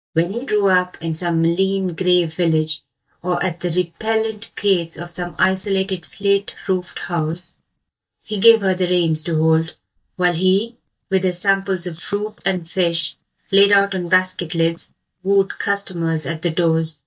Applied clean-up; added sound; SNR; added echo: neural mask model DeepFilterNet 3.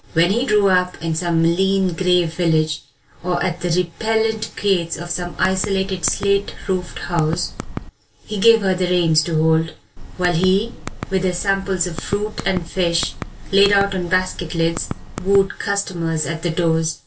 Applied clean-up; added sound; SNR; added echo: none; Typing; 11 dB; reverberation time 0.1 s.